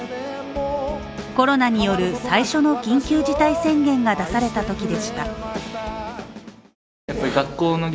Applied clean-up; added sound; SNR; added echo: none; none; none; none.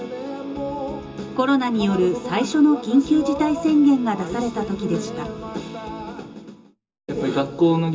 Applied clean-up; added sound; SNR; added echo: none; none; none; reverberation time 0.2 s.